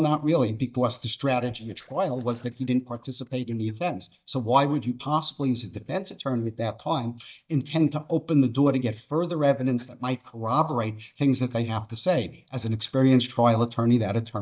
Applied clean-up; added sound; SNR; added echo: neural mask model DeepFilterNet 3.